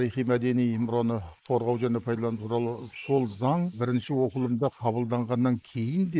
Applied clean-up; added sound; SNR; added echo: neural mask model Resemble Enhance denoiser.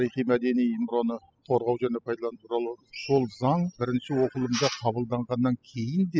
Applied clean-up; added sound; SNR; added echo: classical method spectral subtraction.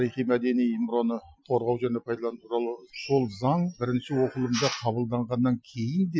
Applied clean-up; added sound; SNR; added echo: classical method Wiener filter.